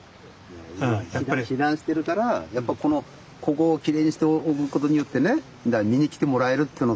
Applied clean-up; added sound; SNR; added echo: none; none; none; none.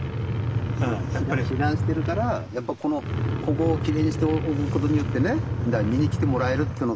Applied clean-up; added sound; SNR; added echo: none; Truck; 0 dB; none.